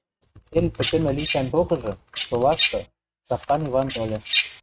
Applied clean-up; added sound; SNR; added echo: neural mask model RNNoise.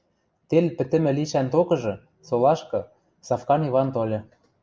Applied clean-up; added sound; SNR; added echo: none; none; none; none.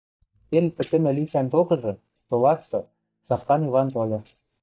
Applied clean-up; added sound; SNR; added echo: neural mask model DeepFilterNet 3.